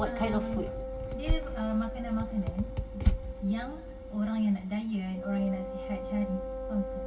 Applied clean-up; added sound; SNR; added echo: none; Wind instrument, woodwind instrument; 9 dB; reverberation time 1.7 s.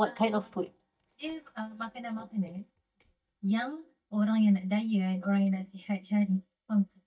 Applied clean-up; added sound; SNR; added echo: neural mask model DeepFilterNet 3.